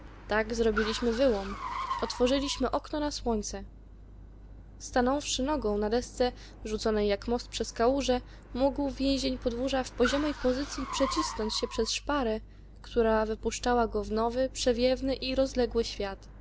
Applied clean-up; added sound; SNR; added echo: none; Car; 14 dB; none.